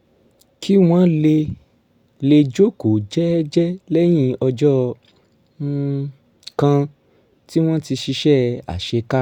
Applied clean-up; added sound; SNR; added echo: none; none; none; none.